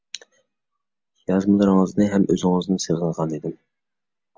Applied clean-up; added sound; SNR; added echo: none; none; none; none.